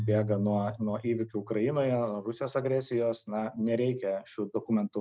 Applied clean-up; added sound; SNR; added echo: neural mask model RNNoise.